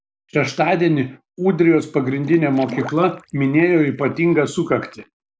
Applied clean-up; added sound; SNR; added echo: none; Water / Splash, splatter; 19 dB; none.